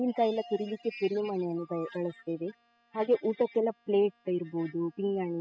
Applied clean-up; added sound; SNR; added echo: classical method spectral subtraction.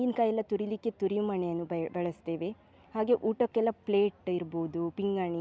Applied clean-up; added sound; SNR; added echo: none; none; none; none.